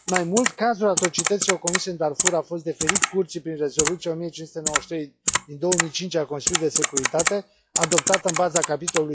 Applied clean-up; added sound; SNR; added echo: classical method log-MMSE.